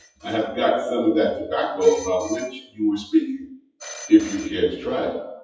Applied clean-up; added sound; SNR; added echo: classical method WPE with log-MMSE.